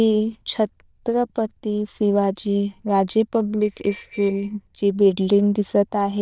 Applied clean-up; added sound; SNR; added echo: neural diffusion model UNIVERSE++.